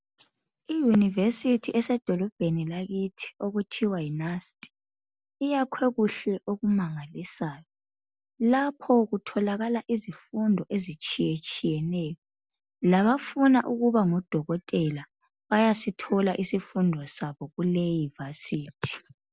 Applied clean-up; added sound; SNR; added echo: none; none; none; none.